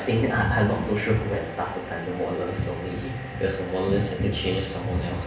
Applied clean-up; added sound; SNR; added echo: none; Domestic sounds, home sounds; 19 dB; reverberation time 0.8 s.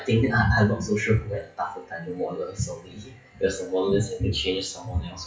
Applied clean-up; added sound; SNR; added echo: classical method WPE with log-MMSE.